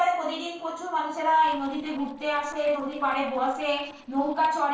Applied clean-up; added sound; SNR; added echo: neural separator model SepFormer DNS4.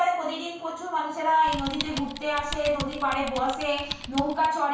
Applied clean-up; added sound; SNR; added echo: none; Typing; 9 dB; reverberation time 0.5 s.